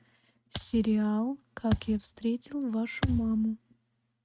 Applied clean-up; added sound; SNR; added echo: neural mask model RNNoise.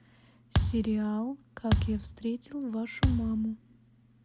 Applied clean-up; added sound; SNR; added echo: none; Thump, thud; -1 dB; none.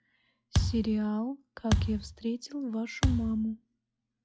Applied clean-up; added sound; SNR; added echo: classical method log-MMSE.